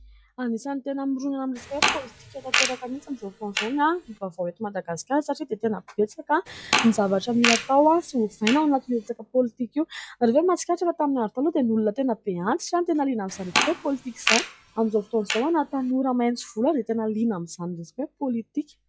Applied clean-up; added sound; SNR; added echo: classical method log-MMSE.